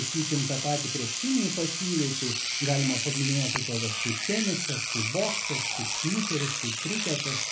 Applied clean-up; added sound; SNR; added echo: none; Engine / Domestic sounds, home sounds; 0 dB; reverberation time 0.3 s.